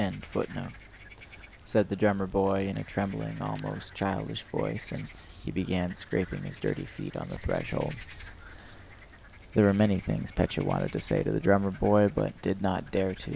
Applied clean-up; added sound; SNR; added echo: none; Frog; 18 dB; none.